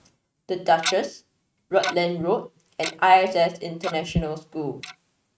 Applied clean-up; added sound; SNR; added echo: neural mask model RNNoise.